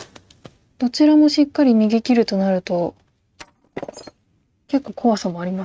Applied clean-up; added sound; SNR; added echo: neural mask model RNNoise.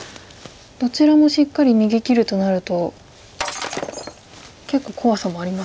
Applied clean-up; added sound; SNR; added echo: none; Shatter; 11 dB; none.